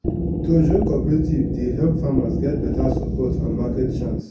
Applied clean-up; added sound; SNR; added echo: none; Wind instrument, woodwind instrument; 1 dB; reverberation time 0.6 s.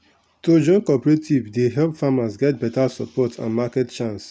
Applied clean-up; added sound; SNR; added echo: none; none; none; none.